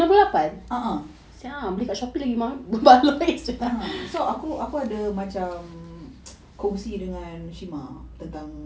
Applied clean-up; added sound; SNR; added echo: none; none; none; none.